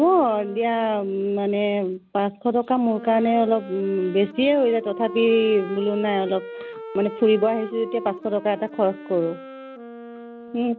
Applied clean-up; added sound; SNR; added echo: none; Wind instrument, woodwind instrument; 15 dB; none.